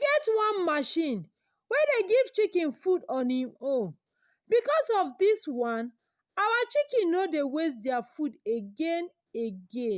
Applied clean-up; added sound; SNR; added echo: none; none; none; none.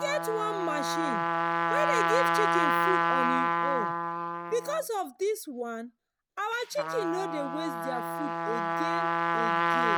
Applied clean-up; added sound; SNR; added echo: none; Trumpet; -4 dB; none.